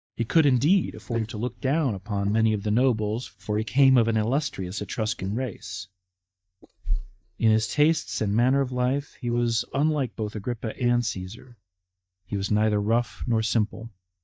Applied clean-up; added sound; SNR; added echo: neural mask model DeepFilterNet 3.